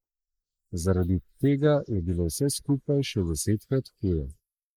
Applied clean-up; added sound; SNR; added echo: neural mask model Resemble Enhance denoiser.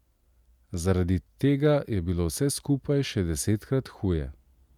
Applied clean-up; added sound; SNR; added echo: none; none; none; none.